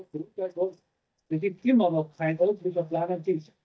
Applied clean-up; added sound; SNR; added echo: neural mask model DeepFilterNet 3.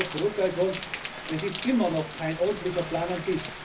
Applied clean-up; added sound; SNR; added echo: none; Rain; 7 dB; reverberation time 0.4 s.